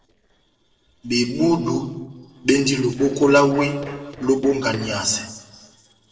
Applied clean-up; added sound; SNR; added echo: neural separator model SepFormer DNS4.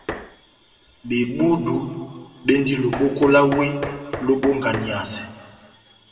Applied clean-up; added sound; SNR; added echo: none; Knock; 13 dB; reverberation time 1.8 s.